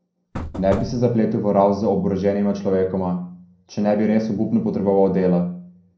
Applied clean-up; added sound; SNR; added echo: none; Knock / Wood; 10 dB; reverberation time 0.5 s.